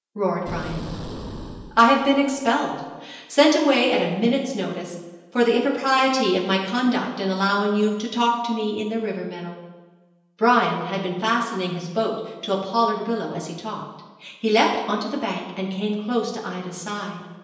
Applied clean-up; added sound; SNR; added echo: none; Boom; 13 dB; reverberation time 1.0 s.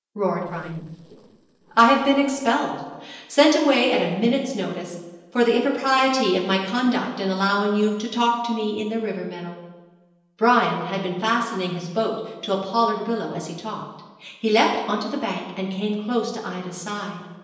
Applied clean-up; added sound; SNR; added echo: neural separator model SepFormer DNS4.